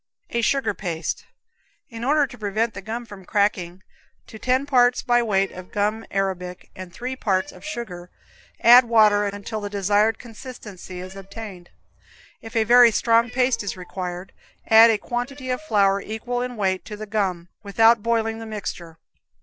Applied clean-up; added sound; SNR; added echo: neural separator model SepFormer DNS4.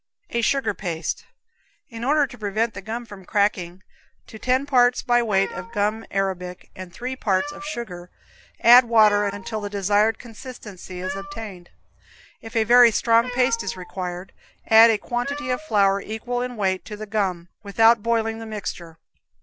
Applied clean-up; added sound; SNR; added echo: none; Cat; 14 dB; none.